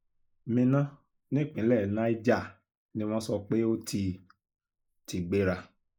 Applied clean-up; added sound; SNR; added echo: neural mask model Resemble Enhance denoiser.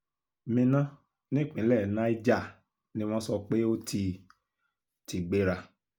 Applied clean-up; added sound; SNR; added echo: none; none; none; none.